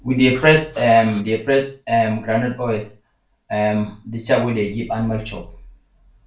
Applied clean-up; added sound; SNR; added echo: none; Writing; 19 dB; reverberation time 0.3 s.